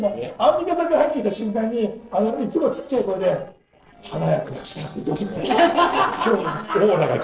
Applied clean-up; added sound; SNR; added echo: neural separator model SepFormer DNS4.